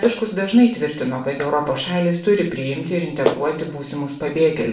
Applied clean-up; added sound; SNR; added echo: none; Clapping; 12 dB; reverberation time 0.5 s.